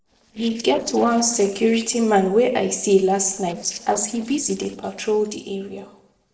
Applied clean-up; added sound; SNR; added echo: neural separator model SepFormer DNS4.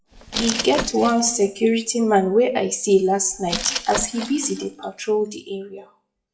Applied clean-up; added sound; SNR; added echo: classical method WPE with log-MMSE.